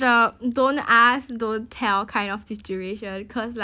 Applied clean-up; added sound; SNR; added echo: none; none; none; none.